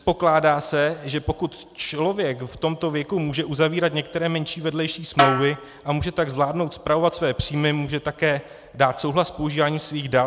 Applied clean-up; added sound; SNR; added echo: none; Snare drum; 3 dB; none.